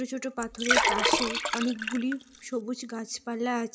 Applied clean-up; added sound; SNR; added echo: none; Liquid; -3 dB; reverberation time 0.3 s.